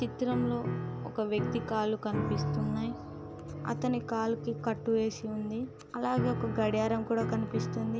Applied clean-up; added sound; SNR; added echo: none; Piano; 4 dB; none.